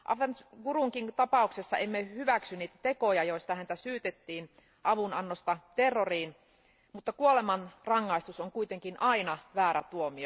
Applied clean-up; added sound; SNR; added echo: none; none; none; none.